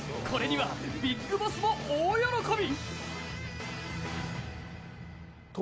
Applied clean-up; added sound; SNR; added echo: none; none; none; none.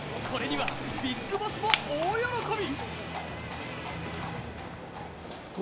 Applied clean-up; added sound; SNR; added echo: none; Crushing + Livestock, farm animals, working animals; 2 dB; none.